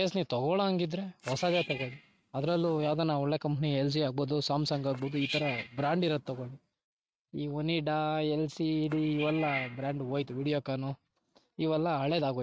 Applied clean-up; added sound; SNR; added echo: neural mask model RNNoise.